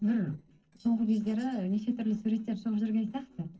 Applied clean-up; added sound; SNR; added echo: neural separator model SepFormer DNS4.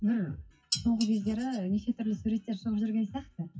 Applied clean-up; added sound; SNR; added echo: classical method WPE with log-MMSE.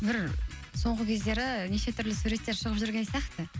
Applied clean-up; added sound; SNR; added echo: none; none; none; none.